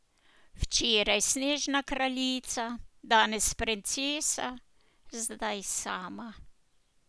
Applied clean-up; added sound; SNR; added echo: none; none; none; none.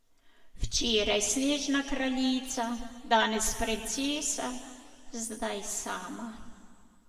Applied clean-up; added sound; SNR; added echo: none; none; none; reverberation time 1.8 s.